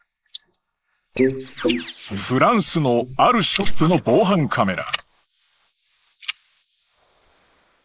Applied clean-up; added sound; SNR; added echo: neural mask model Resemble Enhance denoiser.